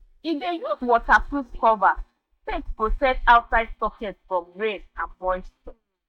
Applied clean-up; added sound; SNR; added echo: neural mask model DeepFilterNet 3.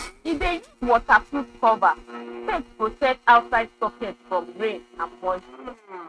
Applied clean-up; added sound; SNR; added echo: neural mask model RNNoise.